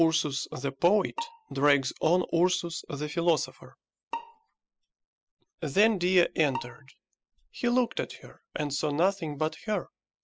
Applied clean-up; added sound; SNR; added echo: classical method spectral subtraction.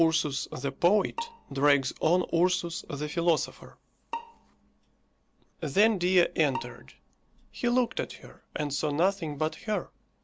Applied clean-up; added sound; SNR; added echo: none; Bowed string instrument; 16 dB; none.